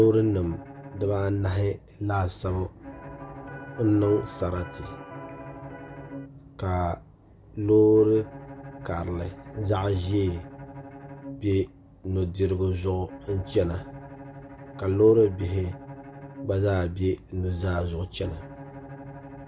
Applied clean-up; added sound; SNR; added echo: none; Electric guitar + Bowed string instrument; 16 dB; none.